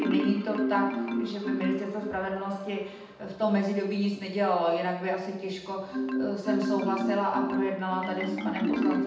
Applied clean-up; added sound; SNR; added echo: none; Marimba, xylophone; 2 dB; reverberation time 0.8 s.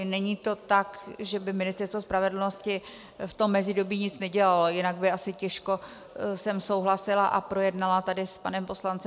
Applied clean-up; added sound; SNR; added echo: none; none; none; none.